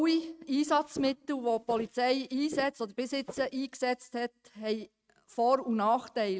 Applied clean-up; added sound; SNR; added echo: neural mask model RNNoise.